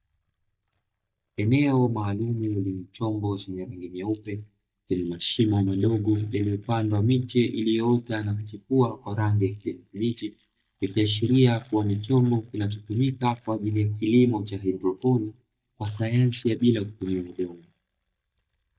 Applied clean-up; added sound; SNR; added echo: neural mask model DeepFilterNet 3.